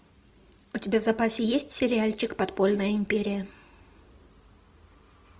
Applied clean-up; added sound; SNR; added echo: none; none; none; none.